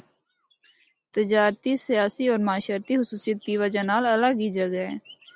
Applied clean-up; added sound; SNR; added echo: none; none; none; none.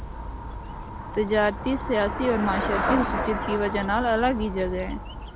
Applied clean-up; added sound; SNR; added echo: none; Traffic noise, roadway noise / Bicycle; 4 dB; none.